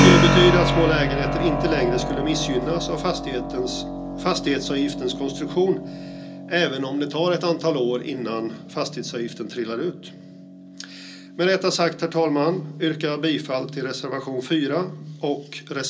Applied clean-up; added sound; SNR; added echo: none; Keyboard (musical); 3 dB; reverberation time 0.2 s.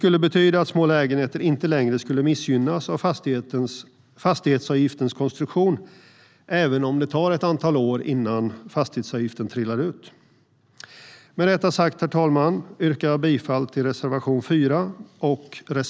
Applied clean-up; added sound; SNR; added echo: none; none; none; none.